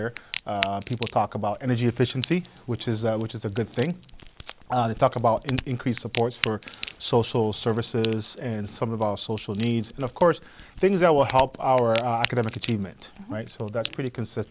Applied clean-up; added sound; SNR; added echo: none; Crack; 14 dB; none.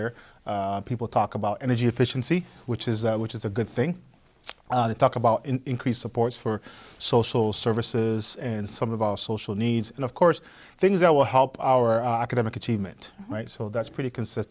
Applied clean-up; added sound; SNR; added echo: none; none; none; none.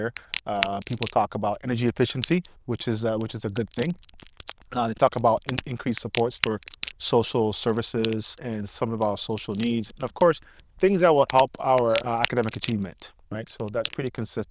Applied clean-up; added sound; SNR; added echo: neural diffusion model UNIVERSE++.